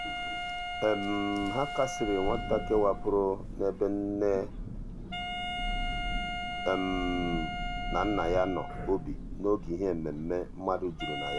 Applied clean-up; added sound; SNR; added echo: none; Thunder + Wind instrument, woodwind instrument; 4 dB; none.